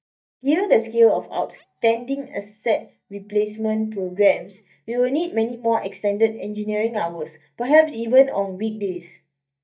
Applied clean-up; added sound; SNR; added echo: neural mask model DeepFilterNet 3.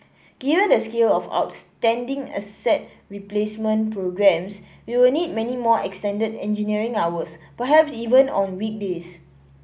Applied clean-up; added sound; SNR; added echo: none; none; none; none.